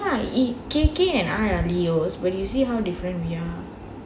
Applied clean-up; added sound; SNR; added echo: none; none; none; none.